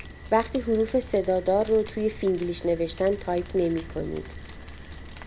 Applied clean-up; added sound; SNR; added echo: none; Rain; 14 dB; none.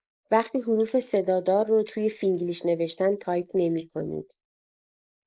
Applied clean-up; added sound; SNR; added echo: neural mask model Resemble Enhance denoiser.